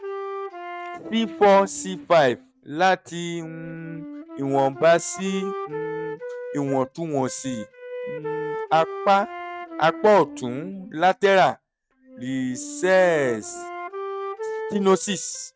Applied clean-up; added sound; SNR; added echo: neural mask model RNNoise.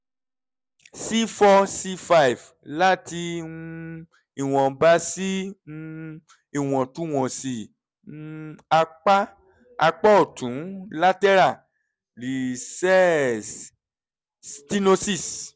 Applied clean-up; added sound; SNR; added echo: none; none; none; none.